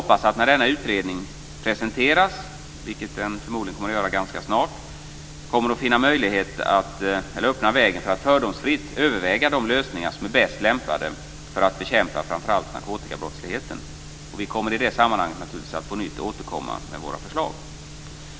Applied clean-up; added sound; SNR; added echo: none; none; none; none.